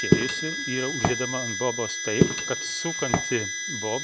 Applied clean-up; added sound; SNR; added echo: none; Harmonica + Walk, footsteps; -4 dB; none.